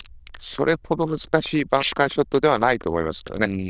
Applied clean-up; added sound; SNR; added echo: neural diffusion model UNIVERSE++.